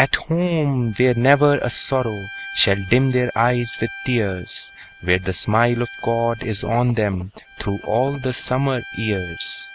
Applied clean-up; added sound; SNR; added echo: none; Bowed string instrument; 18 dB; none.